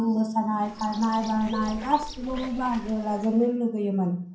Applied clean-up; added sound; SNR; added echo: none; Bird; 15 dB; reverberation time 0.6 s.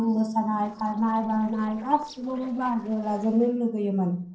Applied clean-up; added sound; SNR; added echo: neural separator model SepFormer DNS4.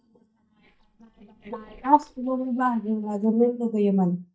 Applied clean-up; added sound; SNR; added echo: neural mask model DeepFilterNet 3.